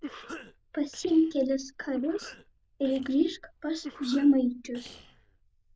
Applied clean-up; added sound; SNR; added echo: neural diffusion model UNIVERSE++.